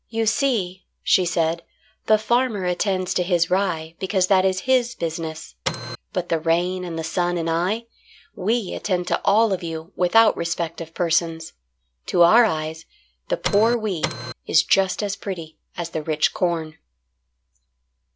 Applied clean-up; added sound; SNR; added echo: none; Printer; 4 dB; none.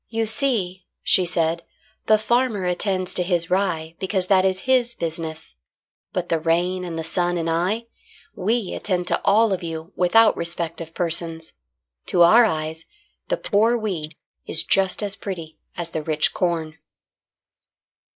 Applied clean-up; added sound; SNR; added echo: neural mask model Resemble Enhance denoiser.